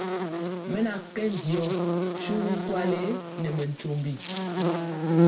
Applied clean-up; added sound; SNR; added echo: none; Buzz; -4 dB; reverberation time 0.2 s.